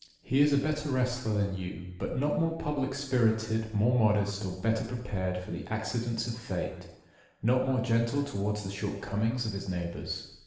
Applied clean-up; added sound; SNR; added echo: none; none; none; reverberation time 0.9 s.